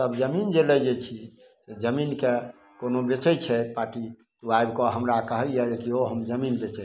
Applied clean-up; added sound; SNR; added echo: none; none; none; none.